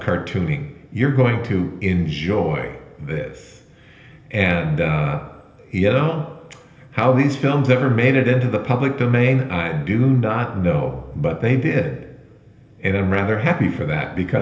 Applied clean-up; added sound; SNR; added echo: none; none; none; reverberation time 1.4 s.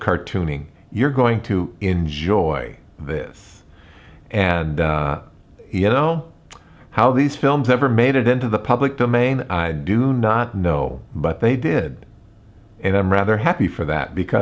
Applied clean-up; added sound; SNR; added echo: none; none; none; none.